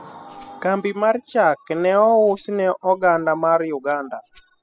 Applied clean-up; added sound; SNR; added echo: classical method spectral subtraction.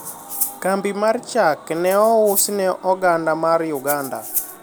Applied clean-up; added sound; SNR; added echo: none; Rattle (instrument); 11 dB; none.